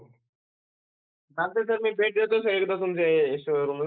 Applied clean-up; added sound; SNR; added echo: neural mask model Resemble Enhance denoiser.